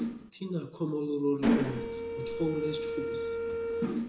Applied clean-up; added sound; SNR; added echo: none; Mechanisms; -1 dB; reverberation time 0.2 s.